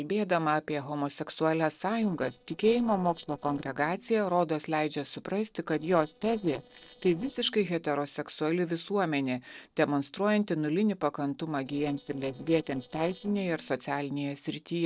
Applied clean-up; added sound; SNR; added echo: neural separator model SepFormer DNS4.